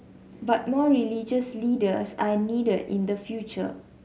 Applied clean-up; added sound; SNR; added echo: none; none; none; none.